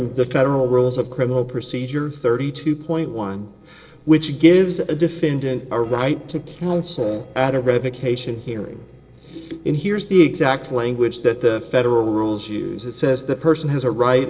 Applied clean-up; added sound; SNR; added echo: neural separator model SepFormer DNS4.